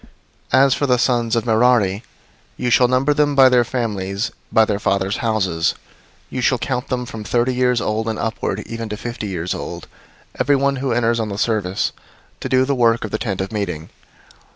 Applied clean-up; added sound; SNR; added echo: none; none; none; none.